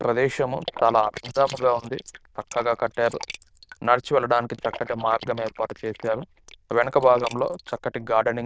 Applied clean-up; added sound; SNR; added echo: neural diffusion model UNIVERSE++.